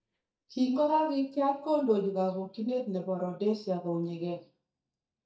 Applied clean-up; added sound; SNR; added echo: neural mask model DeepFilterNet 3.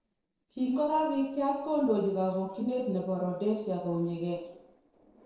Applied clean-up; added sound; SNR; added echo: neural separator model SepFormer DNS4.